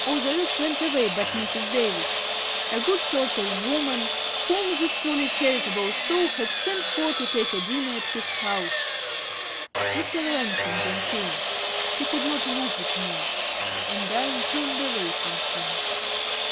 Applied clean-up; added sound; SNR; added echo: none; Sawing; -4 dB; none.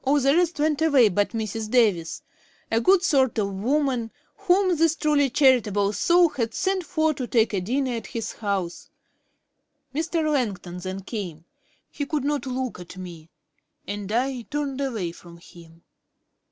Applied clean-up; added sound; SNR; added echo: none; none; none; none.